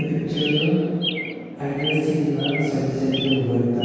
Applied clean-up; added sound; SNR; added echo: none; Chirp, tweet; 9 dB; reverberation time 2.2 s.